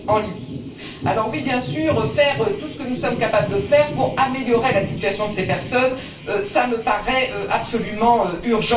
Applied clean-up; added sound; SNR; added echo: none; Thunder; 10 dB; reverberation time 0.4 s.